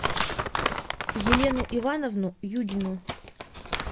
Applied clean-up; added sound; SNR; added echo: none; Crumpling, crinkling; 1 dB; none.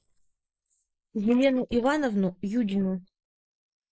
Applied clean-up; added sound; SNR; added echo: neural mask model Resemble Enhance denoiser.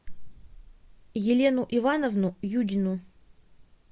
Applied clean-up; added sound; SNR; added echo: none; none; none; none.